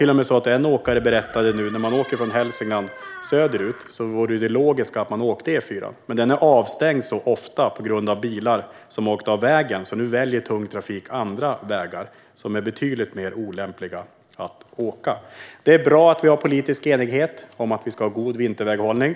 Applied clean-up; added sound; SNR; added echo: none; Door; 16 dB; none.